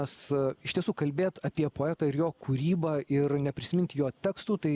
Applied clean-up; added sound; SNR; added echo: none; none; none; none.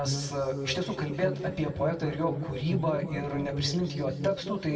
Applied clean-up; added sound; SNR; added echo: none; none; none; reverberation time 2.2 s.